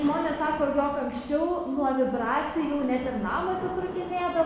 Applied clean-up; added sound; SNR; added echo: none; Thunder / Rain; 15 dB; reverberation time 1.1 s.